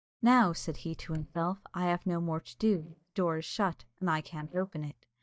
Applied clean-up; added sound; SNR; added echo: neural mask model DeepFilterNet 3.